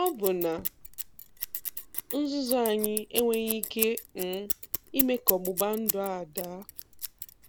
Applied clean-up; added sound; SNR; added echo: none; Scissors; 4 dB; none.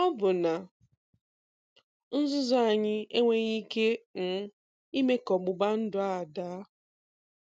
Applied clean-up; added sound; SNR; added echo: none; none; none; none.